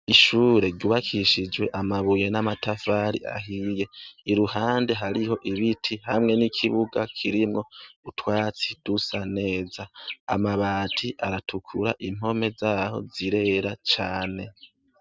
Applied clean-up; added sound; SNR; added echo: none; none; none; none.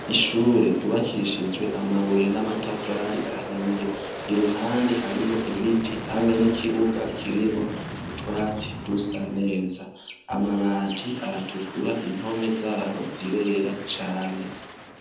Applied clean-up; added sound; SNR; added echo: none; Aircraft; 10 dB; reverberation time 0.8 s.